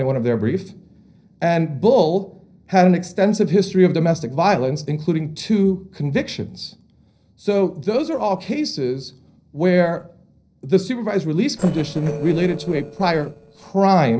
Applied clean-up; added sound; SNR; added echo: neural separator model SepFormer DNS4.